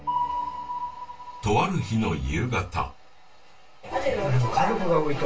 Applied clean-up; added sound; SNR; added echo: none; none; none; reverberation time 0.2 s.